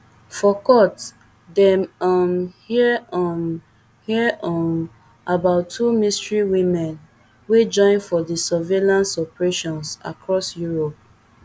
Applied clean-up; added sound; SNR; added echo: none; none; none; none.